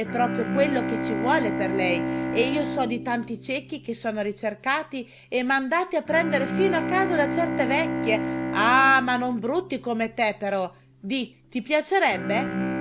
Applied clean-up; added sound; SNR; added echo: none; Bowed string instrument; 5 dB; none.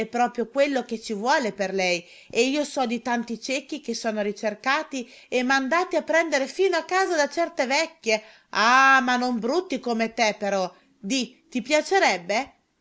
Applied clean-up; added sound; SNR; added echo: none; none; none; none.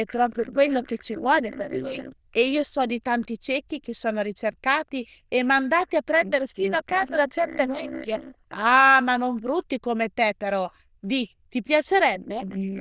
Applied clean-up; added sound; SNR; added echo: neural diffusion model UNIVERSE++.